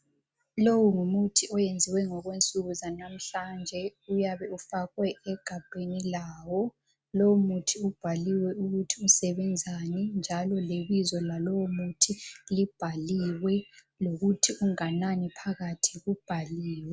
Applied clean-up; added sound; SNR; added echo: none; none; none; none.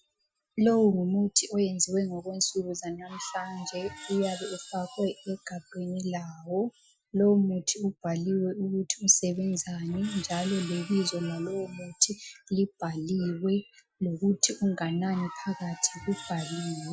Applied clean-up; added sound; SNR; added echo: classical method Wiener filter.